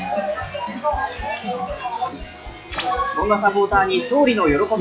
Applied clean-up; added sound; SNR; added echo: classical method log-MMSE.